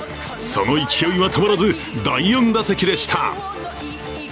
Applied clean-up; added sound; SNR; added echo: none; none; none; none.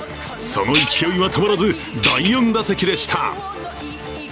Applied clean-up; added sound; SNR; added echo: none; Tambourine; 5 dB; none.